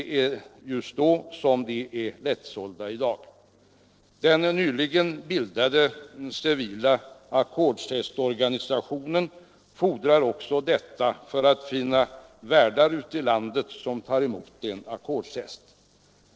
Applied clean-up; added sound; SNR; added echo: neural separator model SepFormer DNS4.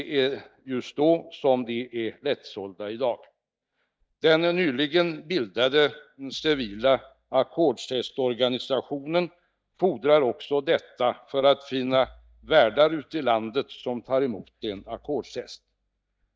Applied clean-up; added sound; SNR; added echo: neural mask model DeepFilterNet 3.